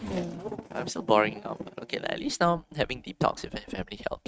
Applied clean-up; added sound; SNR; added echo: neural mask model RNNoise.